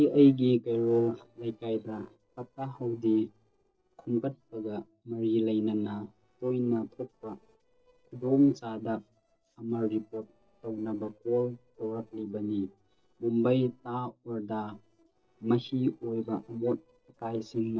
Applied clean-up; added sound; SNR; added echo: neural separator model SepFormer DNS4.